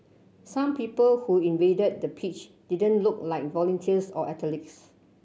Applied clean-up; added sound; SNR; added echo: none; none; none; none.